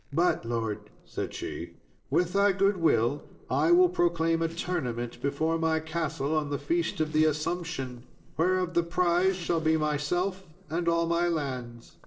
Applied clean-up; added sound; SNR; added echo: neural separator model SepFormer DNS4.